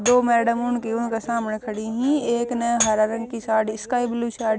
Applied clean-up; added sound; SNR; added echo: none; none; none; none.